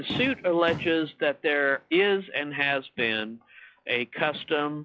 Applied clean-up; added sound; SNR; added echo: classical method log-MMSE.